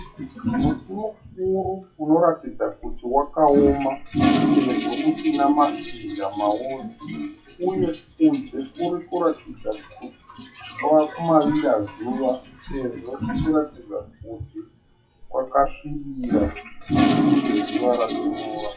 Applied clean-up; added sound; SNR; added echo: classical method WPE with log-MMSE.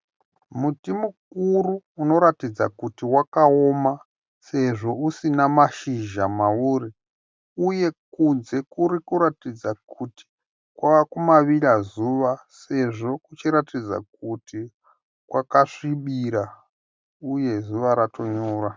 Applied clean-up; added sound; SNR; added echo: none; none; none; none.